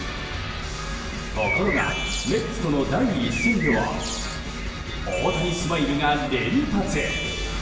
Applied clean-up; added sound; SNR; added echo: none; Bird; 6 dB; reverberation time 1.1 s.